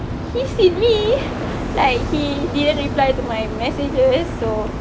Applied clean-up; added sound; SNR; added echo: none; Ocean; 13 dB; none.